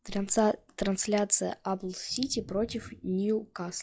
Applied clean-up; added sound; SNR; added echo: classical method log-MMSE.